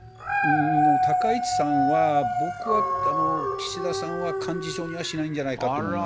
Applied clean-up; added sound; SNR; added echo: none; Dog; -3 dB; none.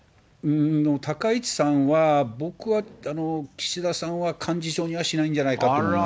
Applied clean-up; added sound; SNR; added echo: none; none; none; none.